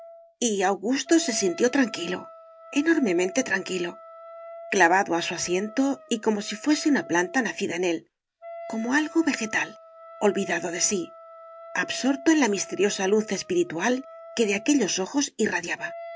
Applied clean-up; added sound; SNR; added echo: none; Wind instrument, woodwind instrument; 17 dB; none.